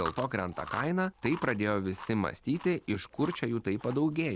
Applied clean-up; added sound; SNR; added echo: none; Chewing, mastication; 14 dB; none.